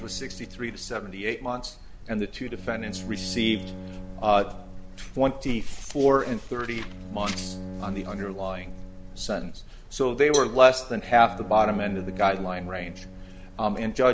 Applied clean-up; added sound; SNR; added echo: none; Cowbell + Bowed string instrument; 14 dB; none.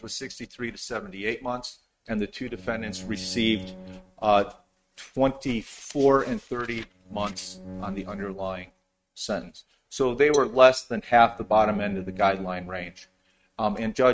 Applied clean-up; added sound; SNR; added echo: neural mask model RNNoise.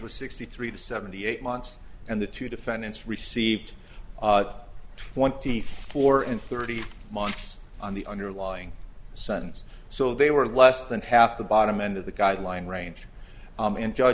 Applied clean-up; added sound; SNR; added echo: none; none; none; none.